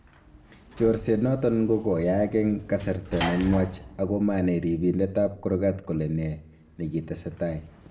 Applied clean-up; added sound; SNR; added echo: none; Sliding door / Slam; 15 dB; reverberation time 0.6 s.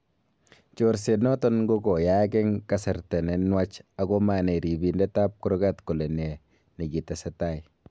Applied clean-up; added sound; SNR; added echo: none; none; none; none.